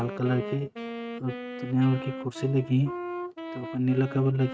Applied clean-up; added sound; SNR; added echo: neural mask model RNNoise.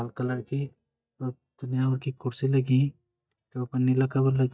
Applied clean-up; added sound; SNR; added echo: neural mask model DeepFilterNet 3.